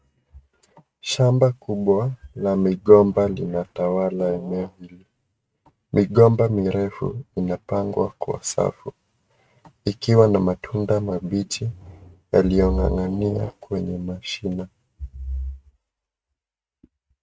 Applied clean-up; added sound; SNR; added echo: neural mask model RNNoise.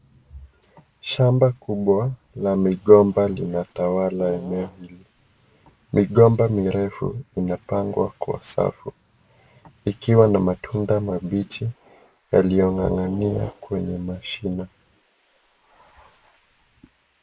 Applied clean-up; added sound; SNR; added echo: neural mask model Resemble Enhance denoiser.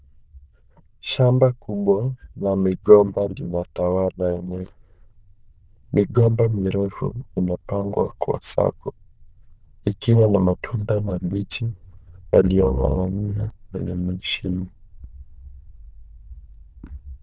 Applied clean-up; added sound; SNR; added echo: neural diffusion model UNIVERSE++.